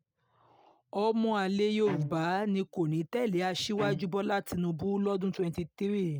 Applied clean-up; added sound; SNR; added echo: neural mask model RNNoise.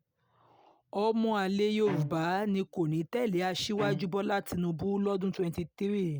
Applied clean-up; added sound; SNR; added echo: none; Bowed string instrument; 11 dB; none.